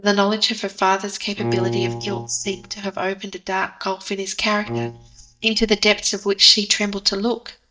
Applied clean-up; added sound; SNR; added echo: neural mask model DeepFilterNet 3.